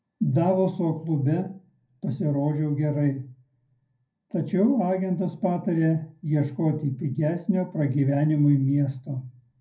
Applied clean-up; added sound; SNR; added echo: none; none; none; reverberation time 0.2 s.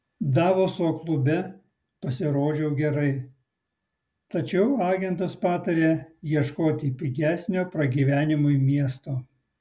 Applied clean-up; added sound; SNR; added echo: none; none; none; none.